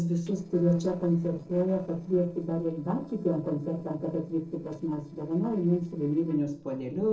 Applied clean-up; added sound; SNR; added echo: neural separator model SepFormer DNS4.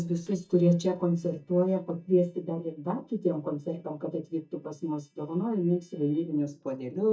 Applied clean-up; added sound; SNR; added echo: neural mask model DeepFilterNet 3.